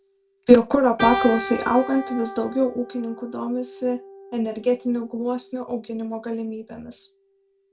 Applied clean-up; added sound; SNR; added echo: none; Keyboard (musical); 11 dB; reverberation time 0.2 s.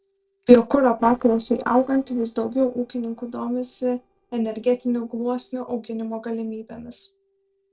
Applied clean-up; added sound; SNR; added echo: neural separator model SepFormer DNS4.